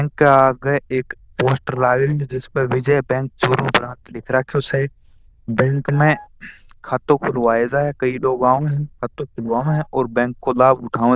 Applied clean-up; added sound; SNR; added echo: neural diffusion model UNIVERSE++.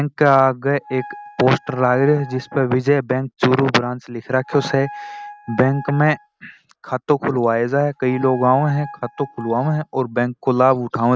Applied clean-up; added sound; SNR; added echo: neural mask model RNNoise.